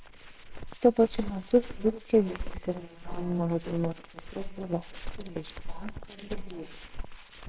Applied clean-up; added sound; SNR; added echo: neural separator model SepFormer WHAMR!.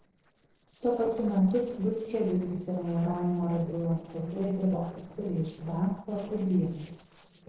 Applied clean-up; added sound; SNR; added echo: neural separator model SepFormer DNS4.